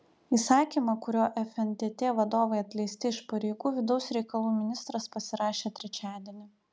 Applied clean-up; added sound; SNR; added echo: none; none; none; none.